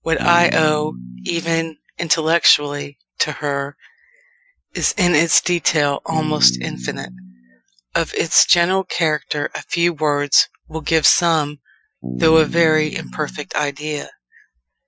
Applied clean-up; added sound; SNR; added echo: classical method Wiener filter.